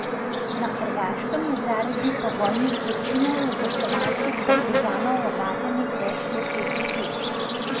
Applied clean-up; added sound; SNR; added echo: none; Bird / Insect; -2 dB; none.